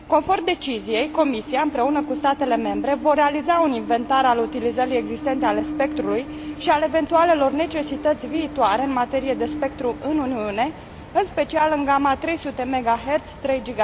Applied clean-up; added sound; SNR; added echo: none; Train; 11 dB; none.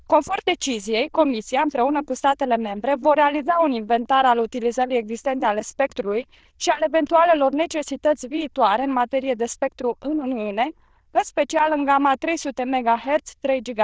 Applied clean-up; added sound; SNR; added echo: neural diffusion model UNIVERSE++.